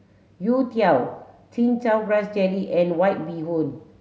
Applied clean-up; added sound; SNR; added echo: none; none; none; none.